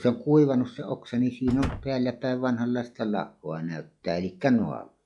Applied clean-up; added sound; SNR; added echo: classical method log-MMSE.